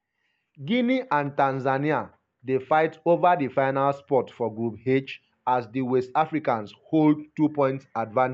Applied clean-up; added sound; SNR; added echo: none; none; none; none.